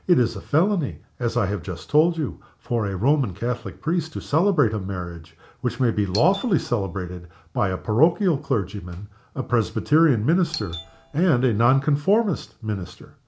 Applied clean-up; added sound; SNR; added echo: none; Doorbell; 15 dB; none.